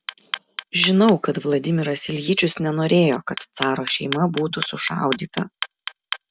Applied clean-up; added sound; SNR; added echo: none; Clock; 12 dB; none.